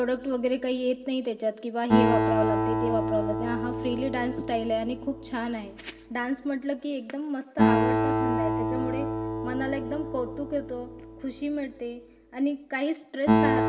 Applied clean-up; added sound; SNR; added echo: none; Acoustic guitar; -1 dB; reverberation time 1.9 s.